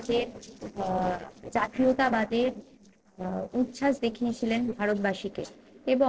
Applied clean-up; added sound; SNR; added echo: neural separator model SepFormer DNS4.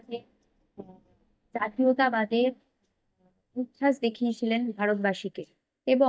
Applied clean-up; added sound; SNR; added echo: neural mask model DeepFilterNet 3.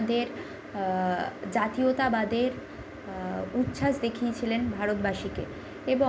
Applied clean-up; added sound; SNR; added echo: none; none; none; none.